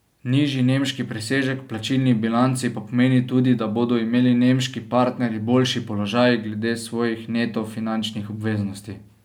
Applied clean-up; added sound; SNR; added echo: none; none; none; none.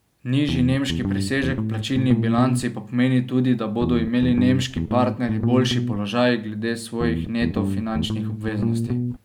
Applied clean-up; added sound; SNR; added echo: none; Guitar; 2 dB; none.